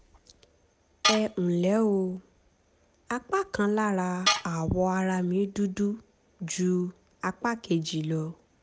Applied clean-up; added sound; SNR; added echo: none; Tools; 7 dB; none.